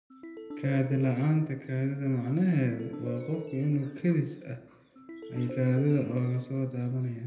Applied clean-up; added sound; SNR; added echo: none; Ringtone; 14 dB; reverberation time 0.8 s.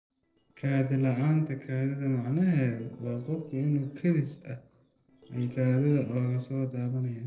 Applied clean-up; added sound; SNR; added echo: neural separator model SepFormer DNS4.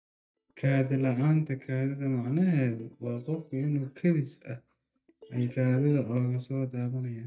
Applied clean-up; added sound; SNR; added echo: neural mask model DeepFilterNet 3.